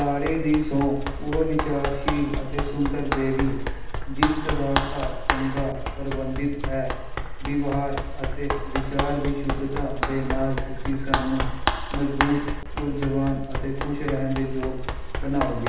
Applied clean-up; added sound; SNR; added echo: none; Run; 0 dB; reverberation time 0.8 s.